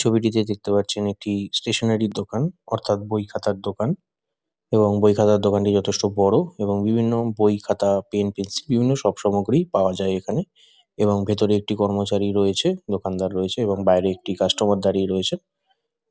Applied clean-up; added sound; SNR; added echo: none; none; none; none.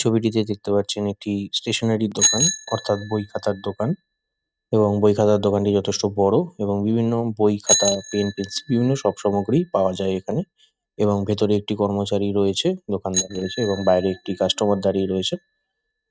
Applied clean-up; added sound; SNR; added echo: neural mask model RNNoise.